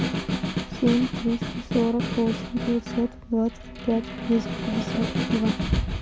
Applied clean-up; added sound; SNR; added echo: none; Snare drum; 3 dB; none.